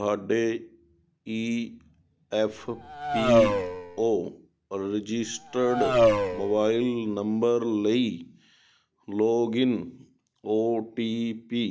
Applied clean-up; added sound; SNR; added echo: none; Race car, auto racing; -2 dB; none.